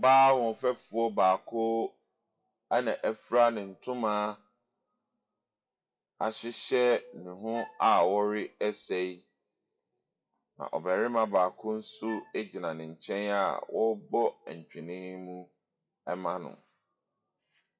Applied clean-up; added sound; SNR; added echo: classical method WPE with log-MMSE.